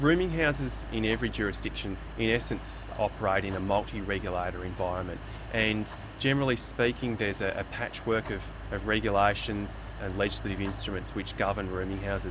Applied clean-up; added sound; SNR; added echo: none; Mechanical fan; 9 dB; none.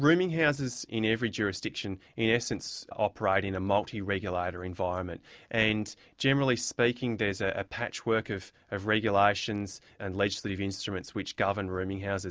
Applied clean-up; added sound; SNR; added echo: none; none; none; none.